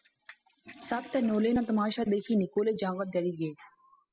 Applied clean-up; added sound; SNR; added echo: classical method spectral subtraction.